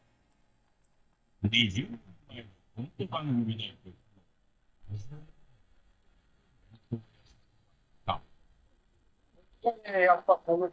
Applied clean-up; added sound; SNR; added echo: neural mask model DeepFilterNet 3.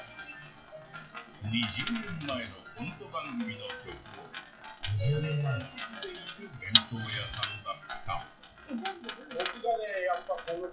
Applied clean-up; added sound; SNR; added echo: classical method WPE with log-MMSE.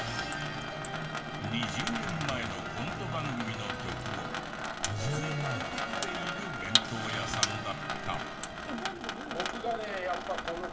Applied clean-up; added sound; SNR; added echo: none; Sink (filling or washing) / Water tap, faucet; 1 dB; reverberation time 1.8 s.